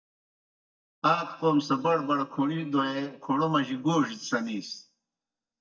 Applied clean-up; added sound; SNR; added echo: neural mask model DeepFilterNet 3.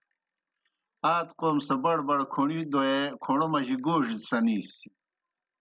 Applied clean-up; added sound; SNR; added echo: none; none; none; none.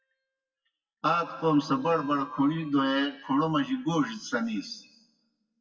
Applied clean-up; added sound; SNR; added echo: classical method WPE with log-MMSE.